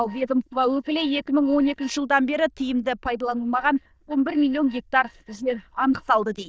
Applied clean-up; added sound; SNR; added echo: neural diffusion model UNIVERSE++.